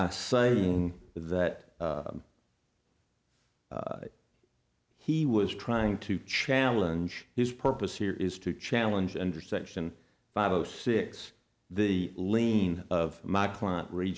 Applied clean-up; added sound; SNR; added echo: none; none; none; none.